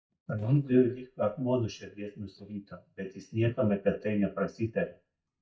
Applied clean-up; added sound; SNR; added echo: neural mask model DeepFilterNet 3.